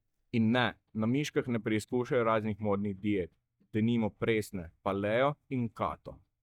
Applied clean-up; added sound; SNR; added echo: neural mask model DeepFilterNet 3.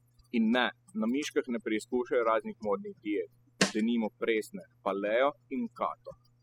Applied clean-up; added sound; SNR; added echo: classical method spectral subtraction.